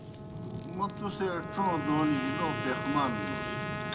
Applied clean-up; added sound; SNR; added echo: none; Trumpet + Fire; 3 dB; none.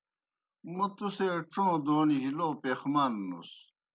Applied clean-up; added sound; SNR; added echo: none; none; none; none.